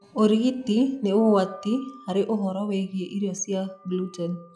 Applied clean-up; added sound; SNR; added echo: classical method log-MMSE.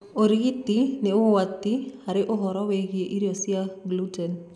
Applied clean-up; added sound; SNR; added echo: none; none; none; none.